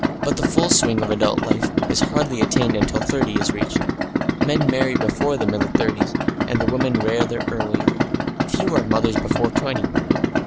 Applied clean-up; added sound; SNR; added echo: none; Idling; -3 dB; none.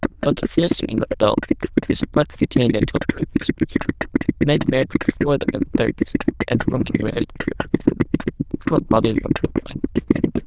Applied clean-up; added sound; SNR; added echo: neural diffusion model UNIVERSE++.